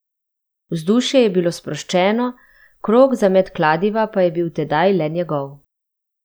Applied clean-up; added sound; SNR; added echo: none; none; none; none.